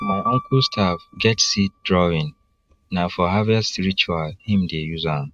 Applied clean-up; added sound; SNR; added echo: neural mask model RNNoise.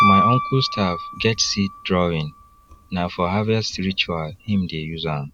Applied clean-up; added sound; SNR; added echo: none; Piano; 4 dB; none.